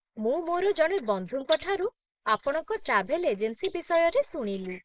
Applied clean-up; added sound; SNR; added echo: neural mask model Resemble Enhance denoiser.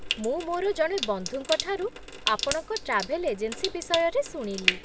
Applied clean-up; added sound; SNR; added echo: none; Trickle, dribble / Sink (filling or washing) / Water tap, faucet; 5 dB; none.